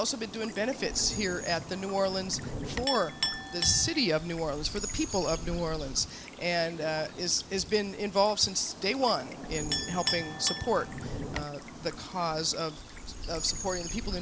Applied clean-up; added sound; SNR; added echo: none; Chink, clink + Stream / Bird vocalization, bird call, bird song; 7 dB; none.